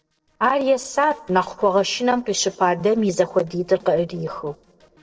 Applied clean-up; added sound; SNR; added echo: neural separator model SepFormer DNS4.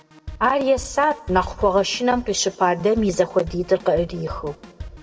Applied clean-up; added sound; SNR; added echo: none; Drum kit; 16 dB; reverberation time 1.5 s.